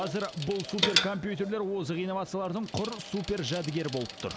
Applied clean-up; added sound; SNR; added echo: none; Bicycle; 4 dB; none.